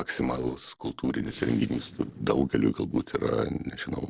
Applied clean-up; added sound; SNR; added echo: neural separator model SepFormer DNS4.